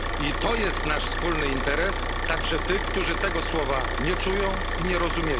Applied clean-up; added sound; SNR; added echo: none; Idling / Car; -1 dB; none.